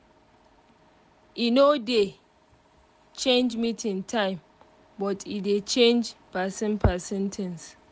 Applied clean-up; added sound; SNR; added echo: none; none; none; none.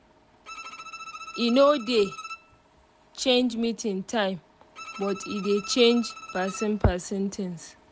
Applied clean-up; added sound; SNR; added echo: none; Bowed string instrument; 15 dB; none.